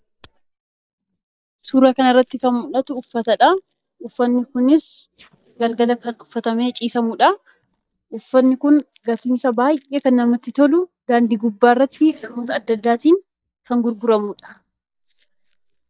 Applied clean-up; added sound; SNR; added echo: neural mask model DeepFilterNet 3.